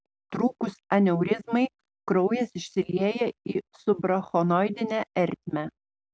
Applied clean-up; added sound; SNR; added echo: none; none; none; none.